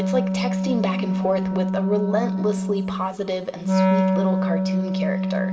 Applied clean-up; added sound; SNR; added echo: none; Wind instrument, woodwind instrument; -3 dB; reverberation time 1.8 s.